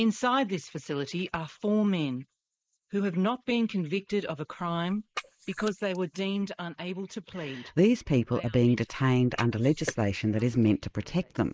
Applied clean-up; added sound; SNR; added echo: neural mask model Resemble Enhance denoiser.